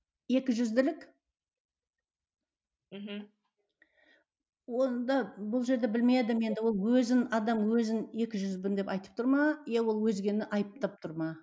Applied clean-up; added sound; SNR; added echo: none; none; none; none.